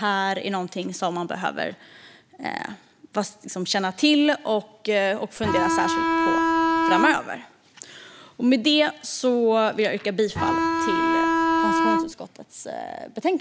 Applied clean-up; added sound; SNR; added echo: none; Bowed string instrument; -4 dB; none.